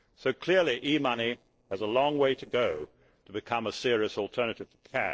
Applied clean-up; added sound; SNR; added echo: neural separator model SepFormer DNS4.